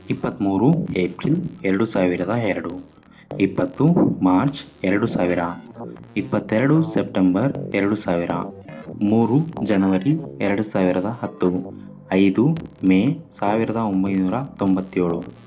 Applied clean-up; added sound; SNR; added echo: neural separator model SepFormer DNS4.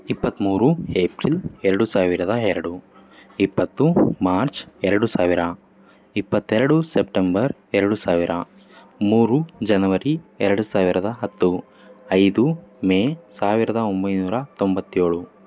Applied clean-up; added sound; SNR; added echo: none; none; none; none.